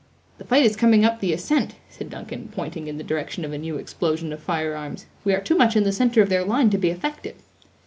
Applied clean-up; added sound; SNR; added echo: none; none; none; none.